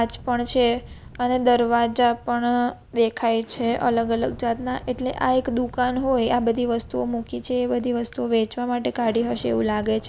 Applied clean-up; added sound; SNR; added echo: none; Explosion; 19 dB; none.